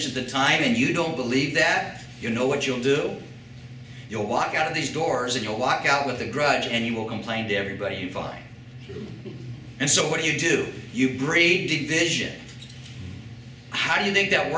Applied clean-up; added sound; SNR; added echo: none; none; none; none.